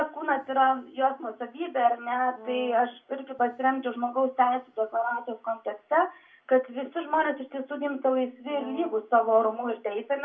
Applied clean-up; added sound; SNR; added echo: none; Brass instrument; 17 dB; reverberation time 0.2 s.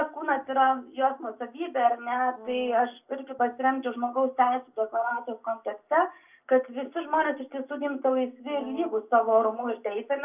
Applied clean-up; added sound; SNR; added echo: neural separator model SepFormer DNS4.